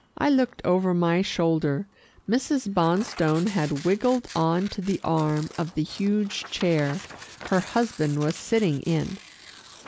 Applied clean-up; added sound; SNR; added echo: none; Tearing; 20 dB; none.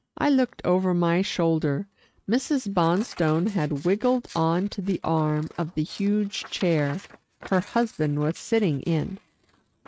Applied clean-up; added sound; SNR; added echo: neural mask model RNNoise.